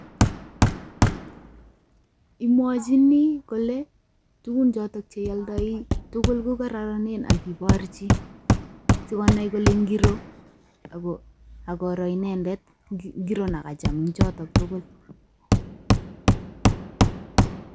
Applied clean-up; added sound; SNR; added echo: none; Hammer; -1 dB; none.